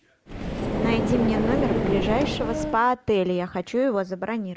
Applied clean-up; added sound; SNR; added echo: none; Car; 0 dB; none.